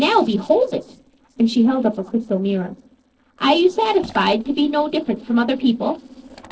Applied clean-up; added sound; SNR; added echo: neural separator model SepFormer DNS4.